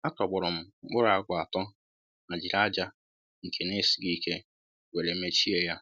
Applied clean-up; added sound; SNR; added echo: none; none; none; none.